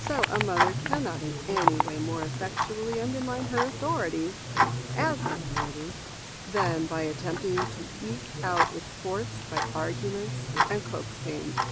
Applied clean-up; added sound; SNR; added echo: none; Tick-tock; -2 dB; none.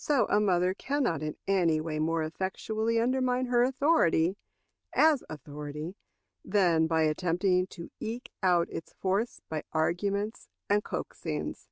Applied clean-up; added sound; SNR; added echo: none; none; none; none.